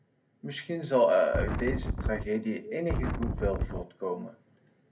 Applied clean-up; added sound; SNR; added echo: none; Wind; 0 dB; reverberation time 0.3 s.